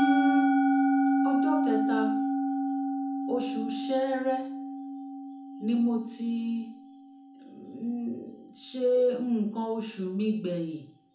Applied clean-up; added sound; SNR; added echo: none; Musical instrument; -2 dB; reverberation time 0.6 s.